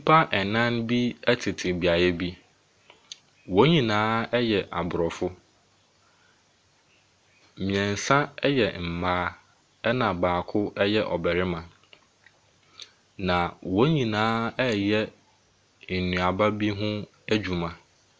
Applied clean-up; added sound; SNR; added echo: none; none; none; none.